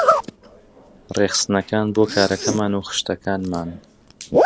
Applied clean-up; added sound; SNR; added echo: none; Zipper (clothing); 2 dB; none.